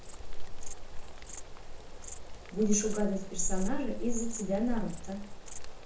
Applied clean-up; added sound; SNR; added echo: none; Insect; -2 dB; reverberation time 0.7 s.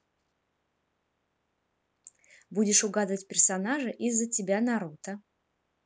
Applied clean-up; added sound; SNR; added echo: none; none; none; none.